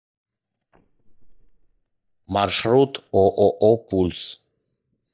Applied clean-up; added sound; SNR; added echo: neural mask model DeepFilterNet 3.